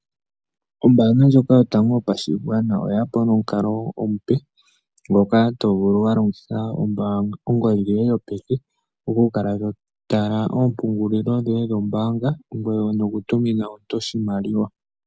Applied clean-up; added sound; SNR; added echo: none; none; none; none.